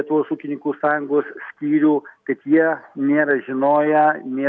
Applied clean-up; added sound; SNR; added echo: none; none; none; none.